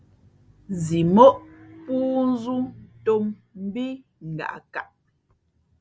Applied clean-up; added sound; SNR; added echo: none; none; none; none.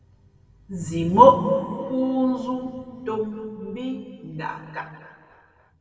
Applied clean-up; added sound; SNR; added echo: none; none; none; reverberation time 2.1 s.